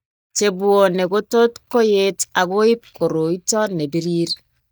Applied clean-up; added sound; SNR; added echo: neural mask model DeepFilterNet 3.